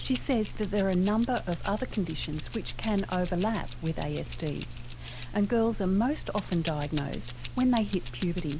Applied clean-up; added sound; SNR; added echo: none; Keys jangling; 1 dB; none.